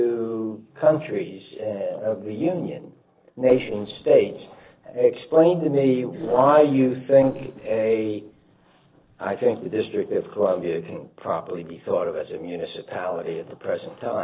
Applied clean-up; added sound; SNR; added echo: neural separator model SepFormer DNS4.